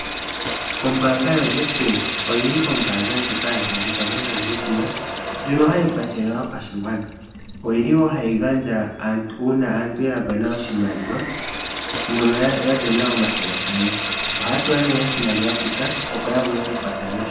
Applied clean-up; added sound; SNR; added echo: none; Sink (filling or washing) / Water tap, faucet; 4 dB; reverberation time 0.8 s.